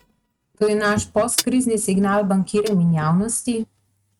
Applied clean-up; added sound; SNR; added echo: neural mask model RNNoise.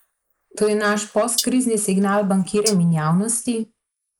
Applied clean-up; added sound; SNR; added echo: neural mask model Resemble Enhance denoiser.